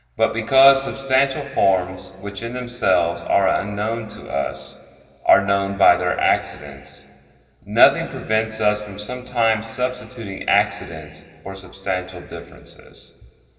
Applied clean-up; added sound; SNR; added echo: none; none; none; reverberation time 2.1 s.